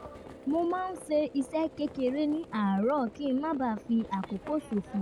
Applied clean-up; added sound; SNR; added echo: none; Brass instrument + Livestock, farm animals, working animals; 16 dB; none.